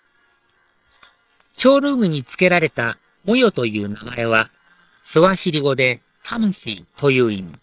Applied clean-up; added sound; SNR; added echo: neural separator model SepFormer WHAM!.